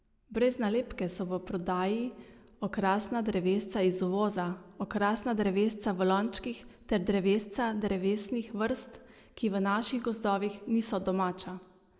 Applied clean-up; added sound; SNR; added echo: none; none; none; none.